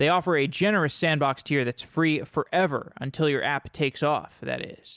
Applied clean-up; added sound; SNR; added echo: none; none; none; none.